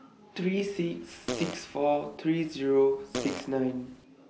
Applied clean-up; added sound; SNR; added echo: none; Fart; 11 dB; none.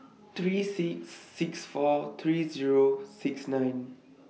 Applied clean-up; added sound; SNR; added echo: none; none; none; none.